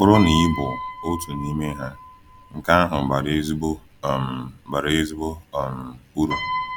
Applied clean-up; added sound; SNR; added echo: none; Piano; 11 dB; none.